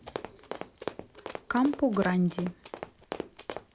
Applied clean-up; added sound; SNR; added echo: none; Run; 10 dB; none.